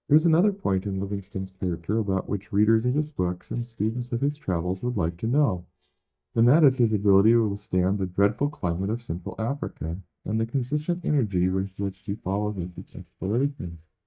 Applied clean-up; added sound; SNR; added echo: neural mask model DeepFilterNet 3.